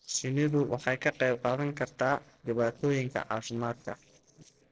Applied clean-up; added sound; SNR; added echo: neural separator model SepFormer DNS4.